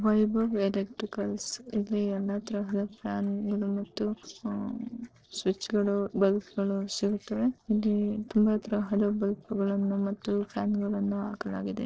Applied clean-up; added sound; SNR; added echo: neural separator model SepFormer DNS4.